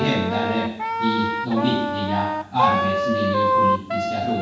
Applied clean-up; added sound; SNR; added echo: none; Wind instrument, woodwind instrument; -2 dB; reverberation time 0.6 s.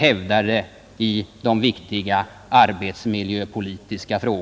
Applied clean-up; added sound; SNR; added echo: none; none; none; none.